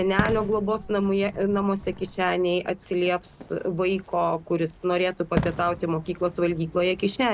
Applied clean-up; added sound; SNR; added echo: none; Fireworks; 11 dB; none.